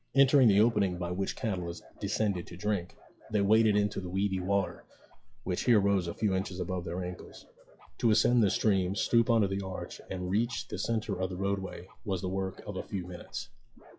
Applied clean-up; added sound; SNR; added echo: classical method log-MMSE.